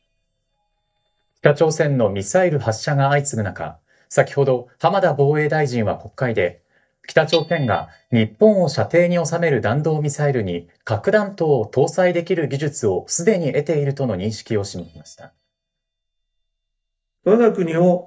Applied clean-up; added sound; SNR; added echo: neural mask model DeepFilterNet 3.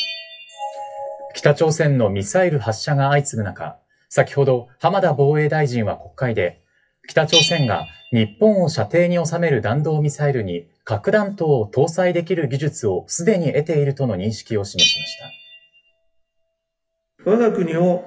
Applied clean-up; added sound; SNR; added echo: classical method WPE with log-MMSE.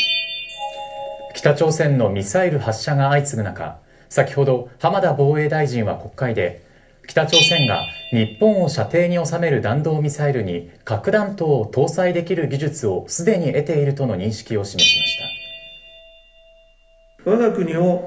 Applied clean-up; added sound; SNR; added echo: none; Bell; 9 dB; reverberation time 0.3 s.